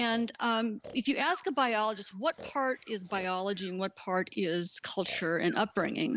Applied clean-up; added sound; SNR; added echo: neural mask model Resemble Enhance denoiser.